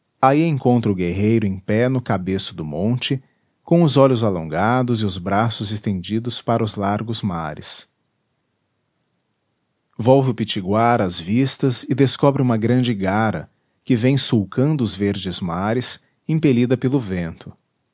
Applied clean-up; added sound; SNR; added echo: none; none; none; none.